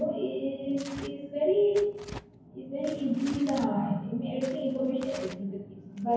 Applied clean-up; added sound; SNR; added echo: none; Tearing; 18 dB; reverberation time 0.9 s.